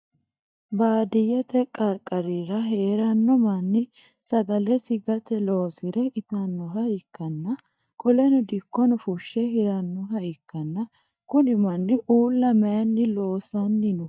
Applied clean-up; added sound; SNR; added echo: neural mask model DeepFilterNet 3.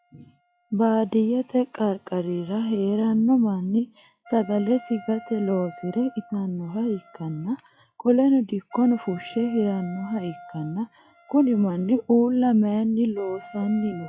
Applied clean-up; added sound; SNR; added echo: classical method log-MMSE.